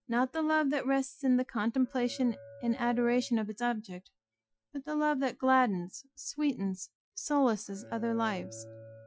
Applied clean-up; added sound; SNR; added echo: classical method Wiener filter.